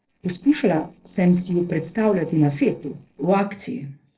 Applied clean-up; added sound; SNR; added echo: neural separator model SepFormer DNS4.